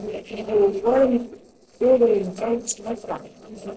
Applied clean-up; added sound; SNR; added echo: neural separator model SepFormer DNS4.